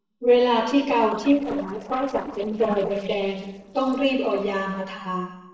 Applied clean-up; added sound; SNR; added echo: neural separator model SepFormer DNS4.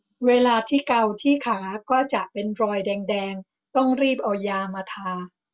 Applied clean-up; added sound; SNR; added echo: none; none; none; none.